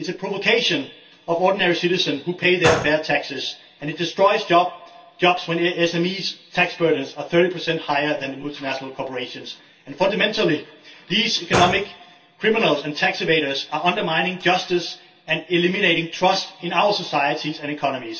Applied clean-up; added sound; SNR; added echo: none; Gunshot, gunfire; 7 dB; reverberation time 0.2 s.